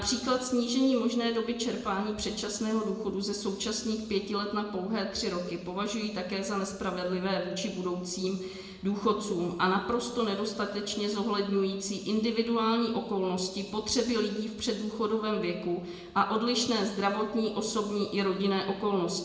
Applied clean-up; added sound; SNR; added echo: none; none; none; reverberation time 1.1 s.